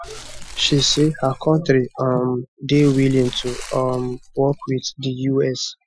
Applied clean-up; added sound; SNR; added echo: classical method Wiener filter.